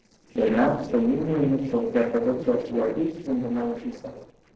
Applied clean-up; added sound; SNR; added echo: neural separator model SepFormer DNS4.